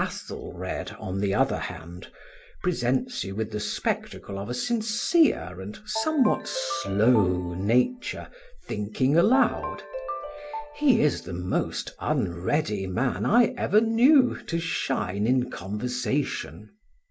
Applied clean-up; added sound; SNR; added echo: none; Ringtone; 10 dB; none.